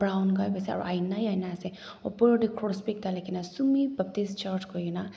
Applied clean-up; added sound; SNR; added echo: none; none; none; none.